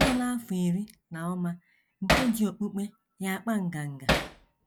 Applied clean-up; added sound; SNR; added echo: none; Hammer; 2 dB; none.